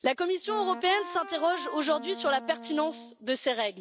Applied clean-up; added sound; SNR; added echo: none; Wind instrument, woodwind instrument; 12 dB; none.